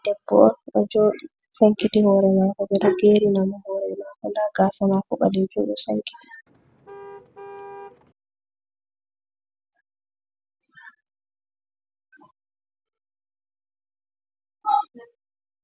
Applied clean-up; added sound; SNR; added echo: none; Car; 18 dB; none.